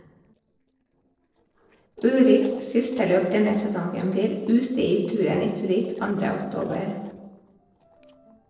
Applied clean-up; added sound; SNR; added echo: neural separator model SepFormer DNS4.